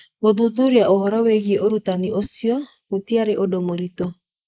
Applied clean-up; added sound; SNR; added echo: neural mask model Resemble Enhance denoiser.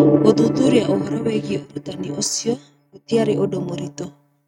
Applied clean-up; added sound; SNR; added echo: neural mask model RNNoise.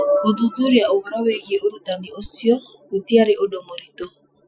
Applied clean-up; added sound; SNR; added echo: classical method Wiener filter.